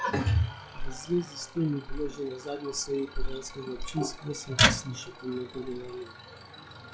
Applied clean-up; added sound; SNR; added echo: classical method log-MMSE.